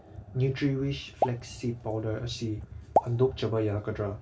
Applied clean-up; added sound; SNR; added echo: none; Explosion; 5 dB; reverberation time 0.2 s.